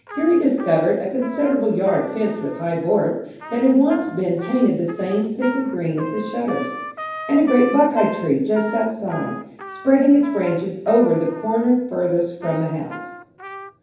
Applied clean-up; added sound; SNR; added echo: none; Trumpet; 15 dB; reverberation time 0.9 s.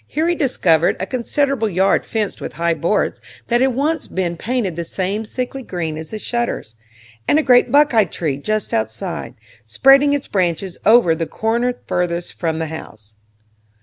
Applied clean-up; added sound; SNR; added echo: none; none; none; none.